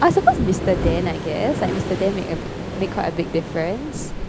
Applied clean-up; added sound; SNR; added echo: none; Waves, surf; 4 dB; none.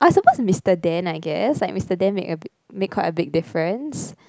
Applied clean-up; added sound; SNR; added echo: none; none; none; none.